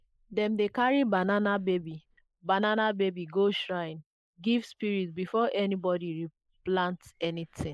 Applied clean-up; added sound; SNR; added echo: neural mask model Resemble Enhance denoiser.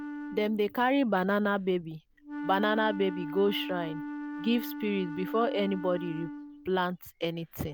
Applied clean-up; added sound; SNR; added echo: none; Wind instrument, woodwind instrument; 9 dB; none.